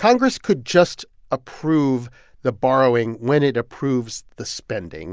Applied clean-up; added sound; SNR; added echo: none; none; none; none.